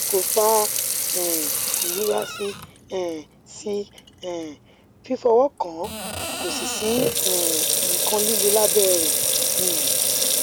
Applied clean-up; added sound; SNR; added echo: none; Sink (filling or washing) / Water tap, faucet; -2 dB; none.